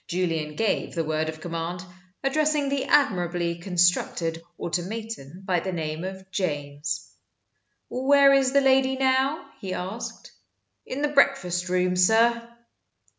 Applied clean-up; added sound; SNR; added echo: none; none; none; none.